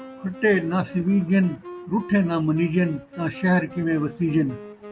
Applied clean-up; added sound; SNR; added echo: none; Wind instrument, woodwind instrument; 18 dB; none.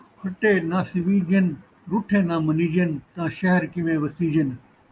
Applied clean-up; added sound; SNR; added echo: none; none; none; none.